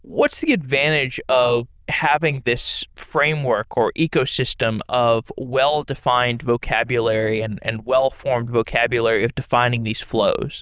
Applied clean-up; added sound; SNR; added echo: neural diffusion model UNIVERSE++.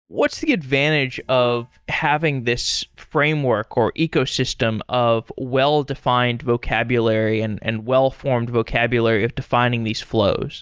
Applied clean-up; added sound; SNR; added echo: neural mask model DeepFilterNet 3.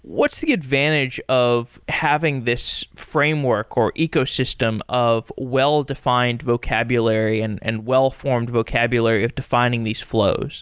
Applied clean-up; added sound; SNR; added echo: none; none; none; none.